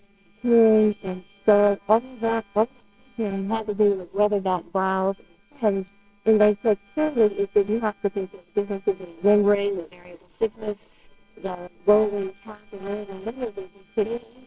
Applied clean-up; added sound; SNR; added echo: neural separator model SepFormer WHAMR!.